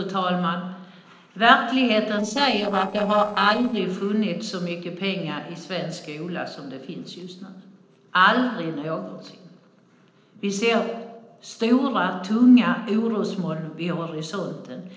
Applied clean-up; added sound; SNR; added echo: neural separator model SepFormer DNS4.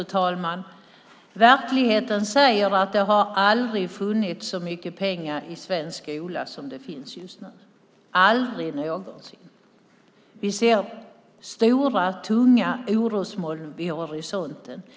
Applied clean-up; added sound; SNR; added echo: none; none; none; none.